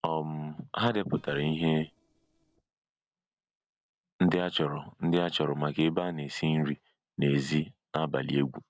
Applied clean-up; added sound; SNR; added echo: neural separator model SepFormer DNS4.